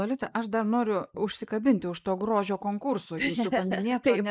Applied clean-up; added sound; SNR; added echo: neural mask model Resemble Enhance denoiser.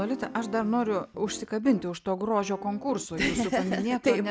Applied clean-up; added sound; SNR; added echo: none; Piano; 15 dB; none.